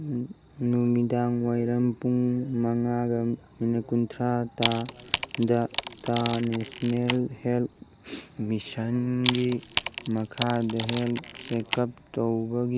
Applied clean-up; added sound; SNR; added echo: none; Wood; 6 dB; none.